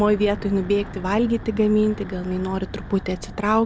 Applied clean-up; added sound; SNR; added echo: none; Wind / Breathing; 13 dB; none.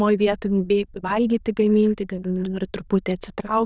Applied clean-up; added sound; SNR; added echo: neural diffusion model UNIVERSE++.